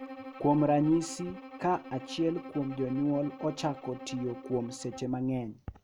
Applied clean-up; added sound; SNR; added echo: none; Bowed string instrument; 15 dB; none.